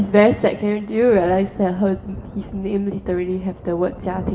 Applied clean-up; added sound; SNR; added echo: none; Thunder / Rain; 16 dB; reverberation time 2.4 s.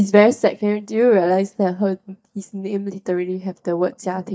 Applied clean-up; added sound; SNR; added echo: neural mask model DeepFilterNet 3.